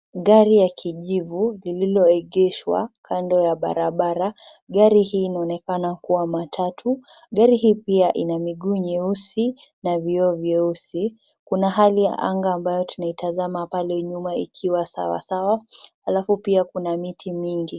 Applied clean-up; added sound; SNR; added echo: none; none; none; none.